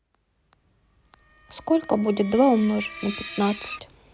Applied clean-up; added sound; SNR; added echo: none; Screech; 16 dB; none.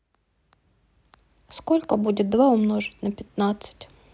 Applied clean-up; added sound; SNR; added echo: none; none; none; none.